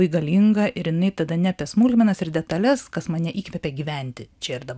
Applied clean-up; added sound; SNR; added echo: none; none; none; none.